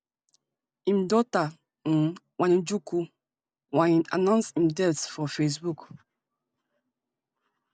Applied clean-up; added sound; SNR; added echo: none; none; none; none.